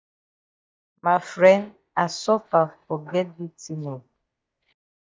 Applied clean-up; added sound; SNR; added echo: neural mask model DeepFilterNet 3.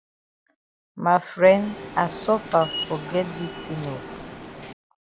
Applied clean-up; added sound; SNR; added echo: none; Subway, metro, underground; 10 dB; none.